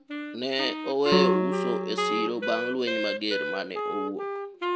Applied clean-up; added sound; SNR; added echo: none; Piano + Wind instrument, woodwind instrument; -1 dB; none.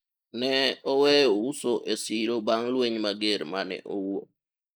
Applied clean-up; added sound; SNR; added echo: neural mask model Resemble Enhance denoiser.